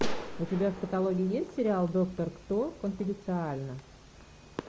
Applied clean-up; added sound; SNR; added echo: none; Fireworks; 13 dB; none.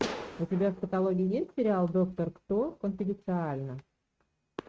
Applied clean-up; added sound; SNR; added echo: neural mask model RNNoise.